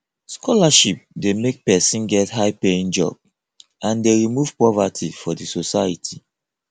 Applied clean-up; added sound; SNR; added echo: none; none; none; none.